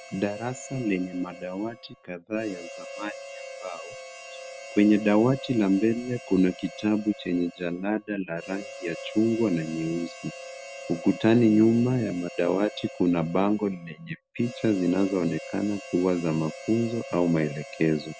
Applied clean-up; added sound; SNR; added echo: none; Harmonica; 15 dB; none.